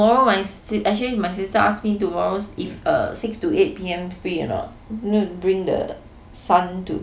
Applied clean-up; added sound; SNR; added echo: none; none; none; none.